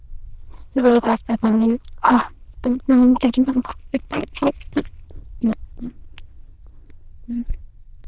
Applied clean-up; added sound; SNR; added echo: neural diffusion model UNIVERSE++.